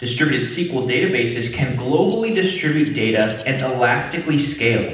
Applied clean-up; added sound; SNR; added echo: none; Keys jangling; 15 dB; reverberation time 0.9 s.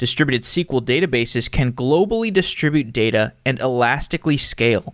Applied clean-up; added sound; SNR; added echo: none; none; none; none.